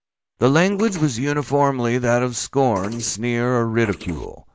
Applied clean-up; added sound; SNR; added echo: neural mask model Resemble Enhance denoiser.